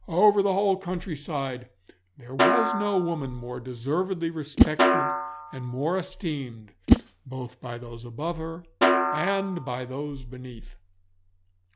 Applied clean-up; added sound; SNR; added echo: none; Snare drum + Whoosh, swoosh, swish; -2 dB; none.